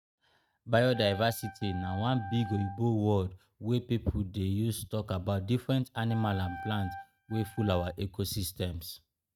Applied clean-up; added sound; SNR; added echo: neural mask model RNNoise.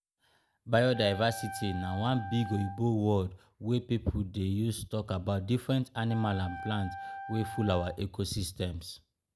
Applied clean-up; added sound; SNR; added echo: none; Wind instrument, woodwind instrument; 13 dB; none.